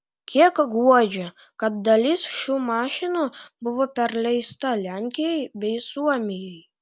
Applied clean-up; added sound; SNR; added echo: none; none; none; none.